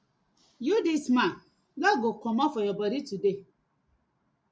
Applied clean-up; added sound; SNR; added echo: none; none; none; none.